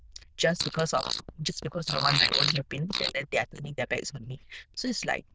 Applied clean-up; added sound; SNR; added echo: neural diffusion model UNIVERSE++.